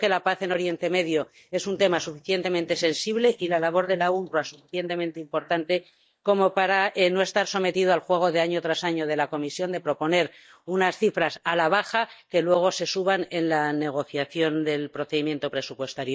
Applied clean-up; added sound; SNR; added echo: neural mask model DeepFilterNet 3.